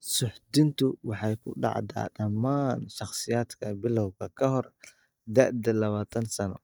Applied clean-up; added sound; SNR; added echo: neural mask model DeepFilterNet 3.